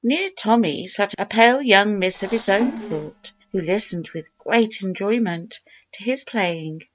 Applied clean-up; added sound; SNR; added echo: neural mask model RNNoise.